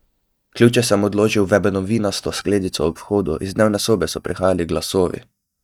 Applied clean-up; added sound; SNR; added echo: neural mask model DeepFilterNet 3.